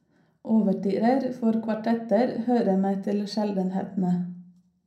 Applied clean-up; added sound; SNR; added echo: none; none; none; reverberation time 0.6 s.